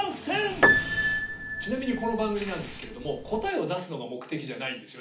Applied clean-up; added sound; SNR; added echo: none; Piano; -3 dB; reverberation time 0.4 s.